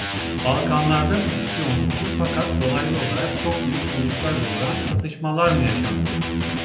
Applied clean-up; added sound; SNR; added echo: none; Electric guitar; 0 dB; reverberation time 0.7 s.